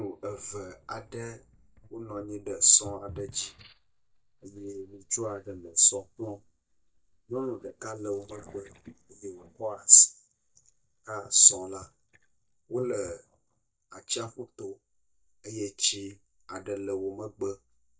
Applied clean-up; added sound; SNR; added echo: neural mask model DeepFilterNet 3.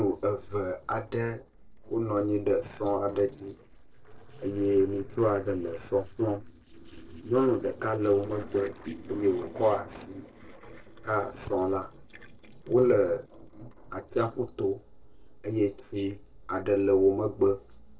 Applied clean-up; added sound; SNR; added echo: neural separator model SepFormer DNS4.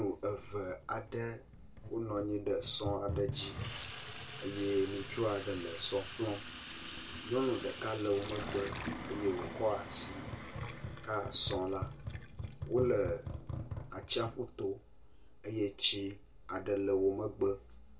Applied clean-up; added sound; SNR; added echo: none; Sink (filling or washing) / Water tap, faucet; 16 dB; reverberation time 0.2 s.